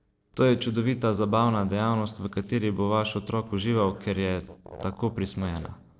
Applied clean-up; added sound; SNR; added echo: neural separator model SepFormer DNS4.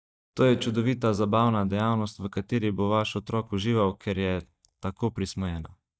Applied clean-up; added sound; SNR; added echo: neural mask model DeepFilterNet 3.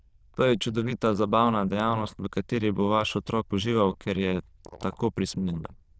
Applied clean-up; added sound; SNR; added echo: neural diffusion model UNIVERSE++.